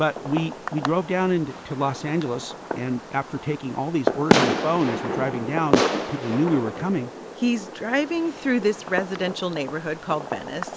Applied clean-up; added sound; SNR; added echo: none; Fireworks; 3 dB; none.